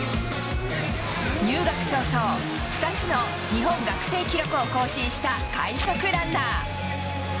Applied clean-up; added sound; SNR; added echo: none; Fire + Drill; 18 dB; none.